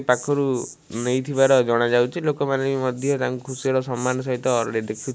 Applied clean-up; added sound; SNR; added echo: none; Insect; 19 dB; none.